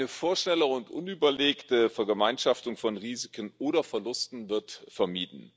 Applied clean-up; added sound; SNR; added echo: none; none; none; none.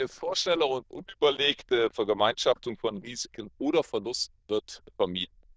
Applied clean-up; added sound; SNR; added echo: neural diffusion model UNIVERSE++.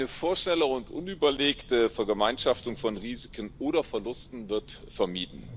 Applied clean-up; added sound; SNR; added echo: none; Train; 18 dB; none.